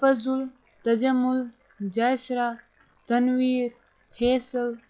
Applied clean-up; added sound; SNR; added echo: classical method log-MMSE.